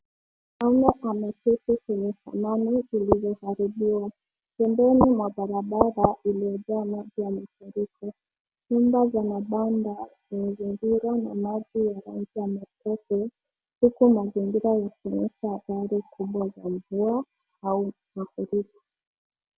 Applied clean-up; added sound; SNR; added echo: none; none; none; none.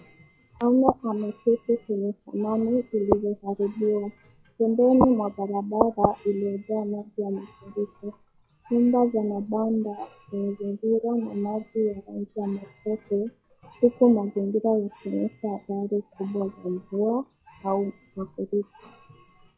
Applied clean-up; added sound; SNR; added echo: classical method log-MMSE.